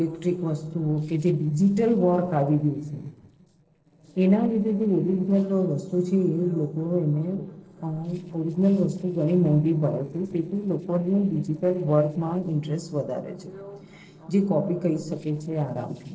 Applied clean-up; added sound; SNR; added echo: neural separator model SepFormer DNS4.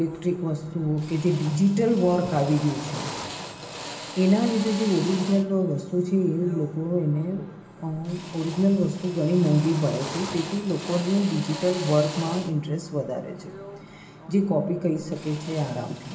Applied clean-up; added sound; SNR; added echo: none; Drill; 14 dB; reverberation time 2.0 s.